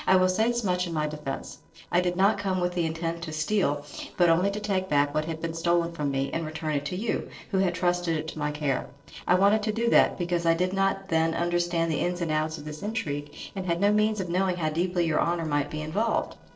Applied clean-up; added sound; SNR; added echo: neural separator model SepFormer DNS4.